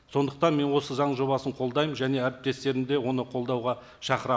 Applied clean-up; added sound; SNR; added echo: none; none; none; none.